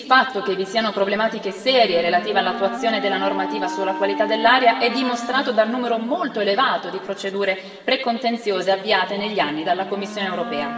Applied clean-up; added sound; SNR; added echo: none; Wind instrument, woodwind instrument; 12 dB; reverberation time 2.4 s.